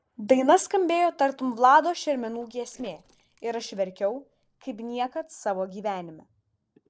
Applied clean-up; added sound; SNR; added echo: neural separator model SepFormer DNS4.